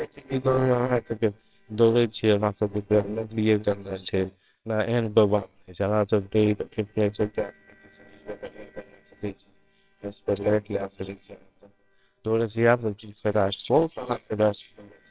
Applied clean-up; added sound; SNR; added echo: neural separator model SepFormer WHAMR!.